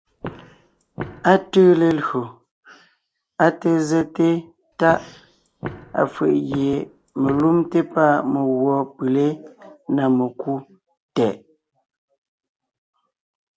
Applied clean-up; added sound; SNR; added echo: none; Walk, footsteps; 15 dB; none.